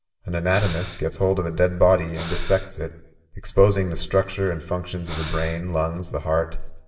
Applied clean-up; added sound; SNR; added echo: none; Breathing; 15 dB; reverberation time 0.7 s.